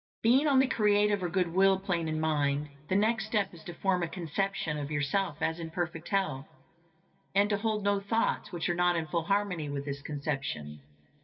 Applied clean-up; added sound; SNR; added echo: none; none; none; reverberation time 1.9 s.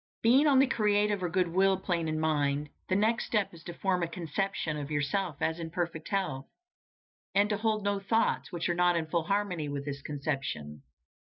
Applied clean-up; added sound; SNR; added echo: none; none; none; none.